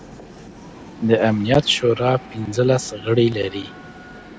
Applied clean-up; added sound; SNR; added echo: none; Train; 18 dB; none.